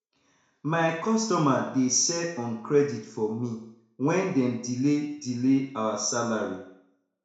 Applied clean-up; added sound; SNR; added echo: none; none; none; reverberation time 0.6 s.